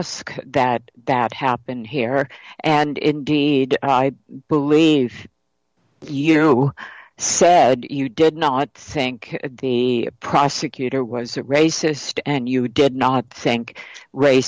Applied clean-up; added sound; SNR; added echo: none; none; none; none.